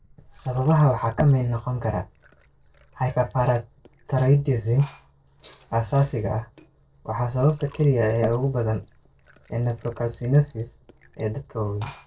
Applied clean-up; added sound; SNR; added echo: neural separator model SepFormer DNS4.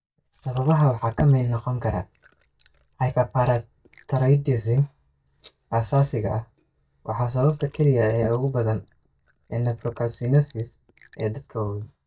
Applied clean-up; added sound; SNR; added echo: neural mask model DeepFilterNet 3.